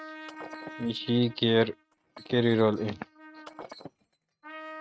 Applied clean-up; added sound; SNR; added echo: neural mask model RNNoise.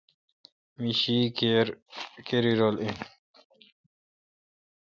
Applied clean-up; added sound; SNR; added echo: none; none; none; none.